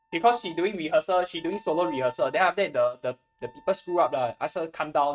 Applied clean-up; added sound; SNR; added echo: neural mask model RNNoise.